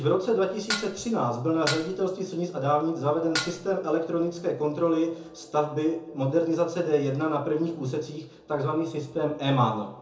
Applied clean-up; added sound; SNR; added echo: none; Dishes, pots, and pans; 8 dB; reverberation time 0.6 s.